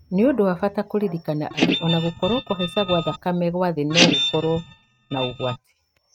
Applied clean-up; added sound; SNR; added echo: neural mask model RNNoise.